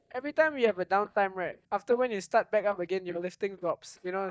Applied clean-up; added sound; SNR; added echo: neural mask model DeepFilterNet 3.